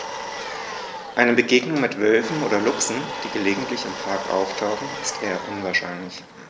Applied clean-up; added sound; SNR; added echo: none; Domestic sounds, home sounds; 9 dB; none.